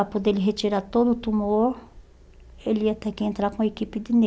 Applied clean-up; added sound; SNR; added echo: none; none; none; none.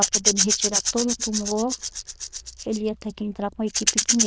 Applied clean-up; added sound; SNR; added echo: neural diffusion model UNIVERSE++.